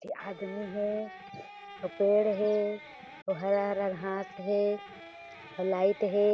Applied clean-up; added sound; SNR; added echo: none; Electric guitar; 17 dB; none.